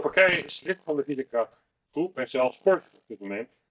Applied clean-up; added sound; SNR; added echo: neural mask model DeepFilterNet 3.